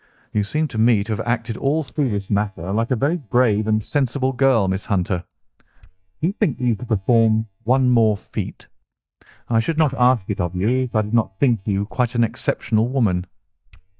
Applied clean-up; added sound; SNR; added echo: neural mask model DeepFilterNet 3.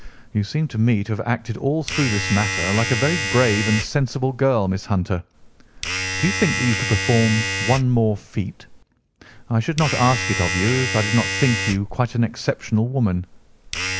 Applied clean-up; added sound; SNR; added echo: none; Domestic sounds, home sounds; 6 dB; none.